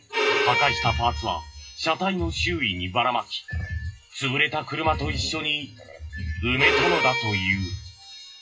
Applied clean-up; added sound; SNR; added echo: classical method WPE with log-MMSE.